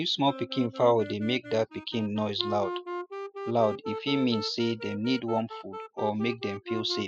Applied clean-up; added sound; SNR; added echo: classical method spectral subtraction.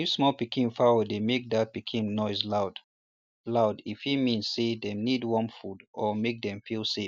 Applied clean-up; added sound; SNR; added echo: none; none; none; none.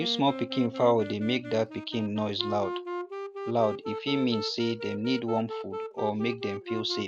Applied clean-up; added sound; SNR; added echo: none; Wind instrument, woodwind instrument; 8 dB; none.